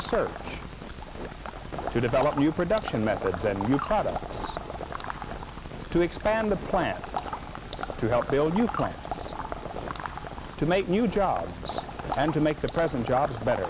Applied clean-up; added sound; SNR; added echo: none; Water / Liquid; 9 dB; none.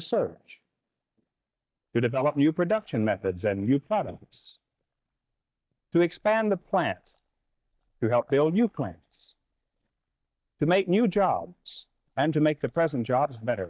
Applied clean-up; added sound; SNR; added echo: neural mask model DeepFilterNet 3.